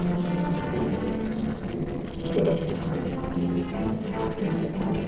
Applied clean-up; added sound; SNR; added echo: neural separator model SepFormer DNS4.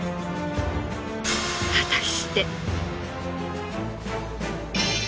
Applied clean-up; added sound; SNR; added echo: none; none; none; none.